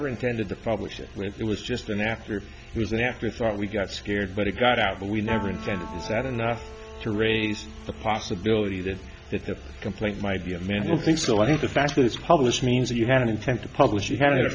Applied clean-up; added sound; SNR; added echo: none; Piano; 20 dB; none.